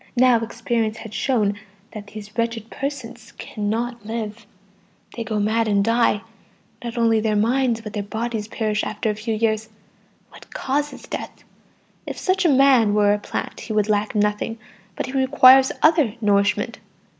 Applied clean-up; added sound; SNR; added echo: none; none; none; none.